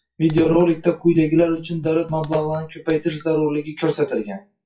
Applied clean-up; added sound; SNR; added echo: classical method WPE with log-MMSE.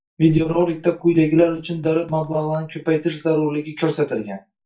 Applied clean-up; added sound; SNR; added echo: neural mask model DeepFilterNet 3.